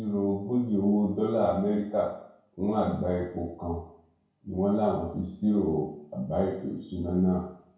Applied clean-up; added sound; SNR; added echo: none; none; none; reverberation time 0.6 s.